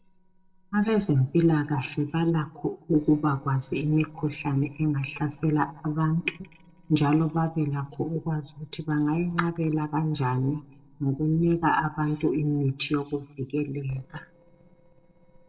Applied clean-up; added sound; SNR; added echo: neural separator model SepFormer DNS4.